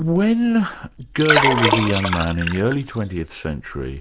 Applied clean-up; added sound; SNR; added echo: none; Liquid; 1 dB; none.